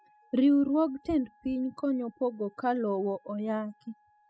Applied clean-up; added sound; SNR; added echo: classical method spectral subtraction.